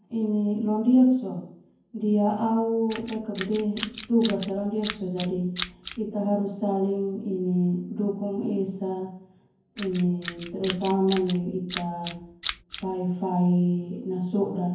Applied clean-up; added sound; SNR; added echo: none; Tools; 12 dB; reverberation time 0.9 s.